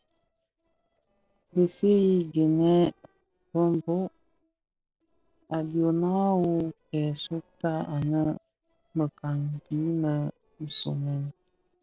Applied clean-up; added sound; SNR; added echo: neural separator model SepFormer DNS4.